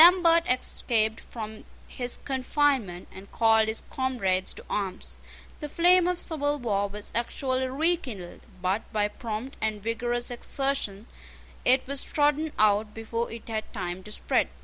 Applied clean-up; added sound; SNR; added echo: none; none; none; none.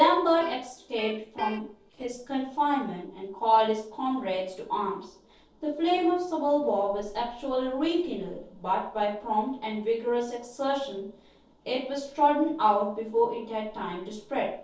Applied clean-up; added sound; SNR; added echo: neural separator model SepFormer DNS4.